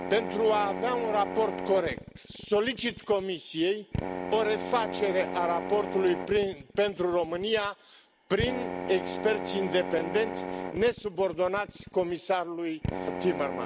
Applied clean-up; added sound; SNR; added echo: none; Drill; 7 dB; none.